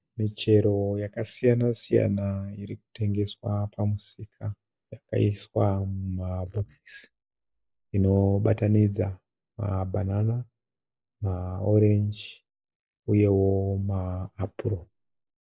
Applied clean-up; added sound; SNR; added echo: neural mask model Resemble Enhance denoiser.